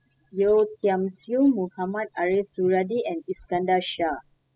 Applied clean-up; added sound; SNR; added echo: classical method spectral subtraction.